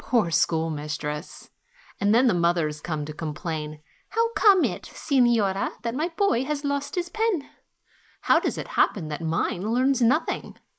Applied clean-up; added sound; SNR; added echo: neural mask model Resemble Enhance denoiser.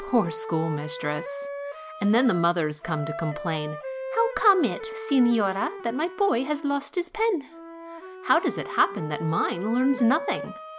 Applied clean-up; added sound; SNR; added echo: none; Wind instrument, woodwind instrument; 11 dB; none.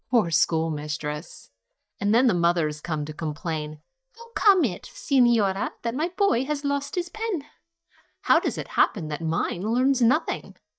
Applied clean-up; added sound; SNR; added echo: neural mask model DeepFilterNet 3.